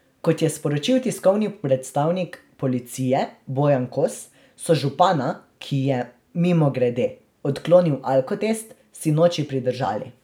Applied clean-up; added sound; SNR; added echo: none; none; none; none.